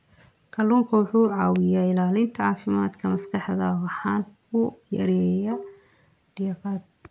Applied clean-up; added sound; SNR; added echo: none; Marimba, xylophone; 17 dB; none.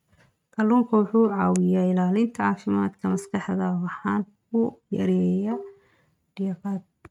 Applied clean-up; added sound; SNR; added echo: neural mask model RNNoise.